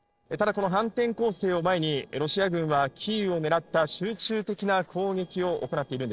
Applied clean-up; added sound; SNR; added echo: neural separator model SepFormer DNS4.